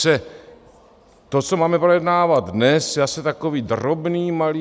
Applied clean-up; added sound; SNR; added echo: none; none; none; none.